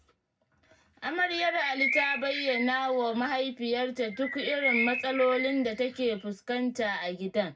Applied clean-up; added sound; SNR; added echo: none; Bird; 5 dB; reverberation time 0.4 s.